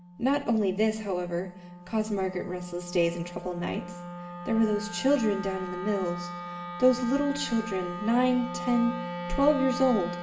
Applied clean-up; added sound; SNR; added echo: none; Wind instrument, woodwind instrument; 10 dB; reverberation time 1.1 s.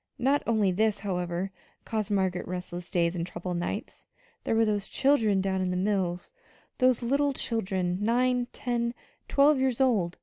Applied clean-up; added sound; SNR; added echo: none; none; none; none.